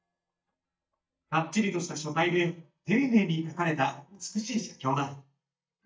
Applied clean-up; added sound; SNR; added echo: neural mask model DeepFilterNet 3.